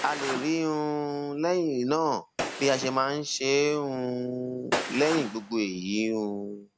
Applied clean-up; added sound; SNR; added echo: none; Gunshot, gunfire; 10 dB; none.